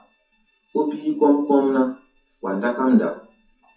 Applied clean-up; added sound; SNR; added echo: classical method WPE with log-MMSE.